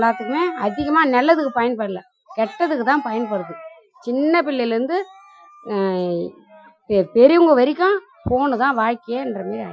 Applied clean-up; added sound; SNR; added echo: classical method Wiener filter.